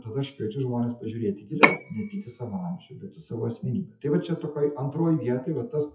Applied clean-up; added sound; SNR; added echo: classical method WPE with log-MMSE.